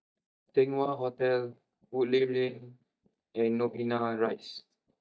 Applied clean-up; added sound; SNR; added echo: neural mask model DeepFilterNet 3.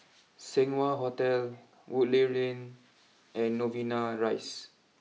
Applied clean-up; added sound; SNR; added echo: none; none; none; none.